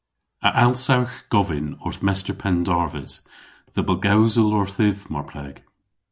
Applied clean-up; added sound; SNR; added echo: none; none; none; none.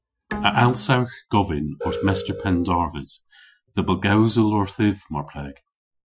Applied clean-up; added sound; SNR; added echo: classical method Wiener filter.